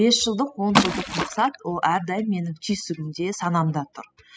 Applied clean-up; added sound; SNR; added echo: classical method spectral subtraction.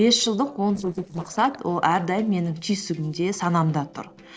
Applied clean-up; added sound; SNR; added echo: neural separator model SepFormer DNS4.